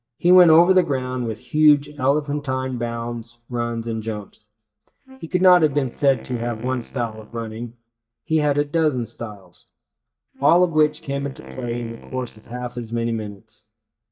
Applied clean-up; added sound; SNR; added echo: neural mask model DeepFilterNet 3.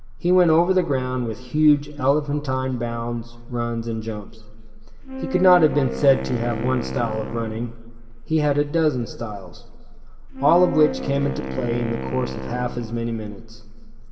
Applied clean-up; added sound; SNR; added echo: none; Wind instrument, woodwind instrument; 8 dB; reverberation time 1.6 s.